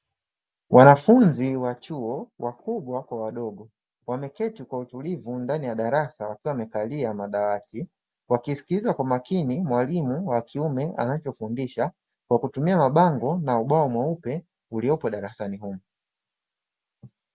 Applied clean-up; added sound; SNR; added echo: none; none; none; none.